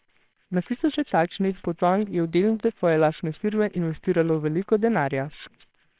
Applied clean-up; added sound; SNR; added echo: neural separator model SepFormer WHAMR!.